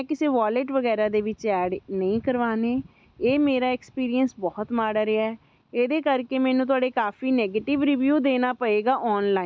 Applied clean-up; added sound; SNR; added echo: none; none; none; none.